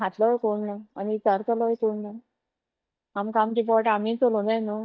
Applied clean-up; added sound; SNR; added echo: neural mask model DeepFilterNet 3.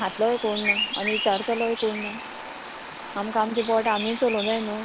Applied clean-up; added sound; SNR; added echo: none; Bird vocalization, bird call, bird song; 6 dB; none.